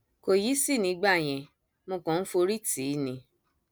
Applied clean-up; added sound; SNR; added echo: none; none; none; none.